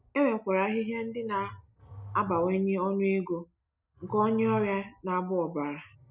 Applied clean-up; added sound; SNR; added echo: none; Growling; 18 dB; none.